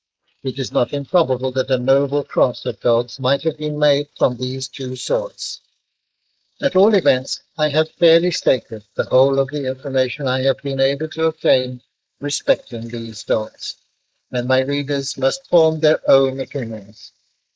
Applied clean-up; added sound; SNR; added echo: neural mask model Resemble Enhance denoiser.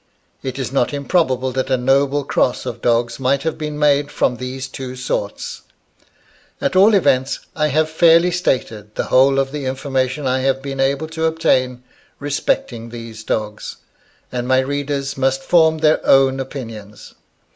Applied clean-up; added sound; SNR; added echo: none; none; none; none.